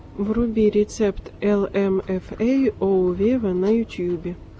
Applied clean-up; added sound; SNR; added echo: none; none; none; none.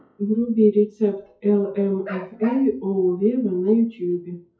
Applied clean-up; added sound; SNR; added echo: classical method WPE with log-MMSE.